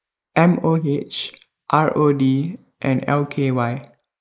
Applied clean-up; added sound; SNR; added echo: neural mask model Resemble Enhance denoiser.